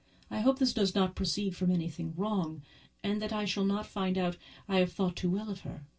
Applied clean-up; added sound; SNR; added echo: none; none; none; reverberation time 0.1 s.